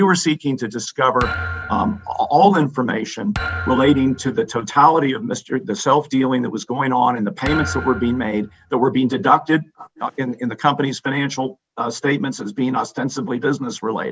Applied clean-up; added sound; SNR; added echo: none; Thump, thud; 11 dB; none.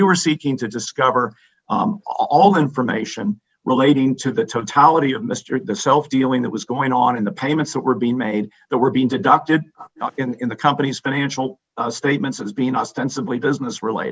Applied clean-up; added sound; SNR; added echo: none; none; none; none.